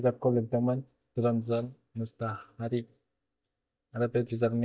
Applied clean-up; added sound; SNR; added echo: neural mask model DeepFilterNet 3.